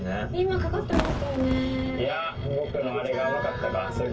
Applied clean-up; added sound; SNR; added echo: none; Fireworks; 4 dB; reverberation time 0.1 s.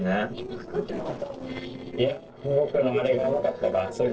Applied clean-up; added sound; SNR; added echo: neural separator model SepFormer DNS4.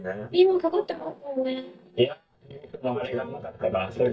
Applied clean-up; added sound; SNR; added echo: neural mask model DeepFilterNet 3.